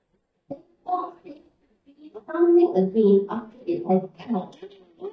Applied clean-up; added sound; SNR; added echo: neural mask model DeepFilterNet 3.